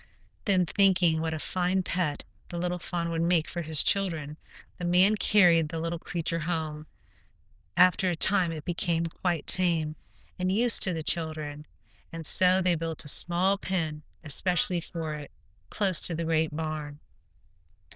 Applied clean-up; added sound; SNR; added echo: neural diffusion model UNIVERSE++.